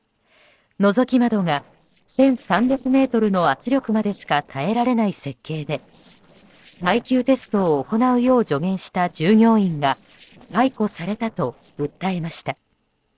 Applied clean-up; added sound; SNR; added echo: neural separator model SepFormer DNS4.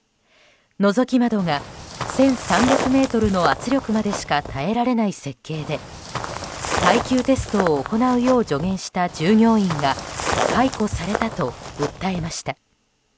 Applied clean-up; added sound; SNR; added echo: none; Walk, footsteps; 6 dB; none.